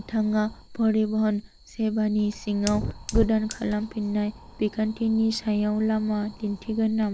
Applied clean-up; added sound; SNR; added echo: none; Fire; 12 dB; none.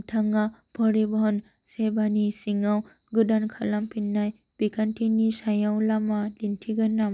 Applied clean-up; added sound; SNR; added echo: none; none; none; none.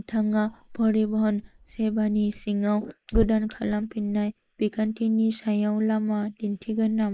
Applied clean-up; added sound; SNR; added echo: neural mask model Resemble Enhance denoiser.